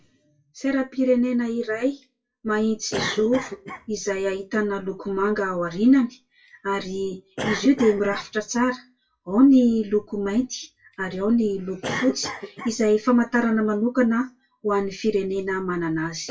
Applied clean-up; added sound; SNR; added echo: classical method WPE with log-MMSE.